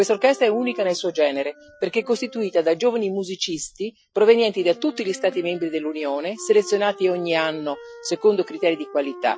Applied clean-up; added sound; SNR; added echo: classical method Wiener filter.